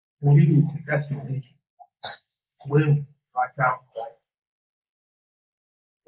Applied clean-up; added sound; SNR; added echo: neural mask model Resemble Enhance denoiser.